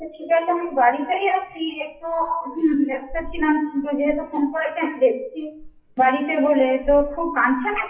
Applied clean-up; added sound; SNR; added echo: classical method WPE with log-MMSE.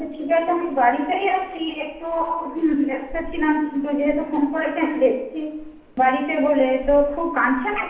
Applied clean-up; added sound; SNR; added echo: neural separator model SepFormer DNS4.